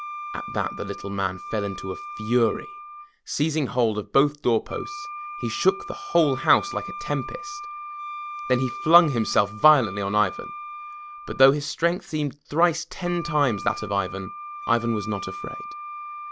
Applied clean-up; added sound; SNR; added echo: none; Wind instrument, woodwind instrument; 11 dB; none.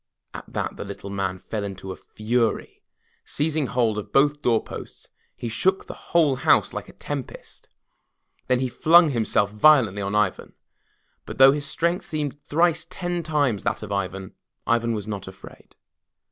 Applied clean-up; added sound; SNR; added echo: none; none; none; none.